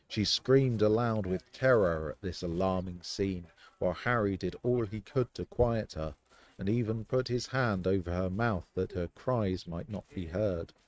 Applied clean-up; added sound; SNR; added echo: neural mask model RNNoise.